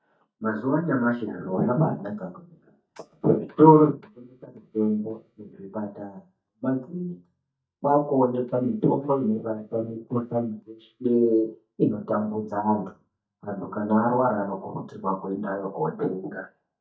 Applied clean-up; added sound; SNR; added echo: neural mask model DeepFilterNet 3.